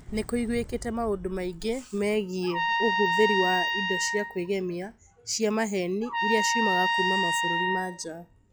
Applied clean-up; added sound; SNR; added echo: classical method log-MMSE.